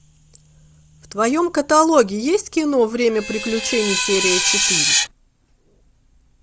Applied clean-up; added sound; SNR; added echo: none; Screech; 0 dB; none.